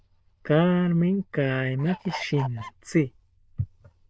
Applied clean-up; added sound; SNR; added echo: neural diffusion model UNIVERSE++.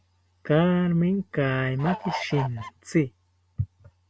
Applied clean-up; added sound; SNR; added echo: none; Bird / Fowl; 7 dB; none.